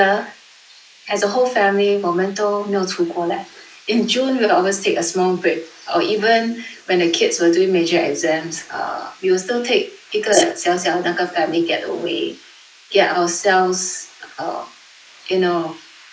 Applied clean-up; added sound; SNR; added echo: neural mask model Resemble Enhance denoiser.